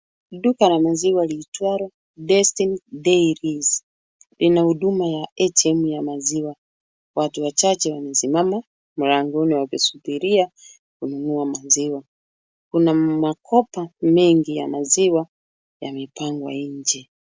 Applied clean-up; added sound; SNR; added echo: none; none; none; none.